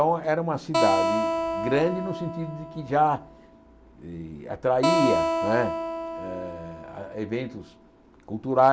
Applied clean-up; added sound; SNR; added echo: none; Acoustic guitar; 2 dB; none.